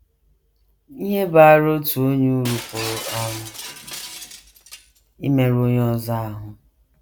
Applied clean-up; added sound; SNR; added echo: none; Shatter; 14 dB; none.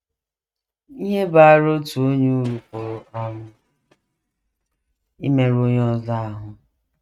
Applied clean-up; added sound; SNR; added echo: neural mask model RNNoise.